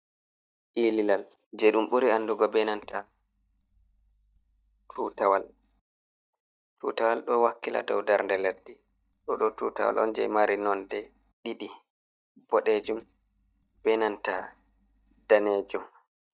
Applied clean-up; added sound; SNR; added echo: neural mask model DeepFilterNet 3.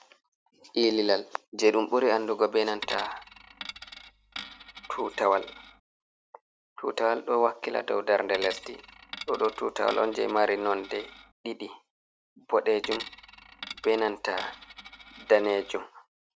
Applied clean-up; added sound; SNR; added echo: none; Coin (dropping); 14 dB; none.